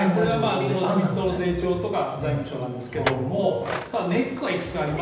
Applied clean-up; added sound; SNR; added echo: none; Chink, clink; 14 dB; reverberation time 0.9 s.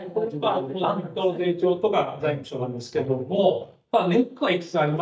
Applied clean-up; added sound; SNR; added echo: neural mask model DeepFilterNet 3.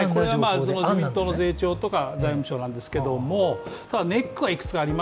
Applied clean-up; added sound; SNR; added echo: none; none; none; none.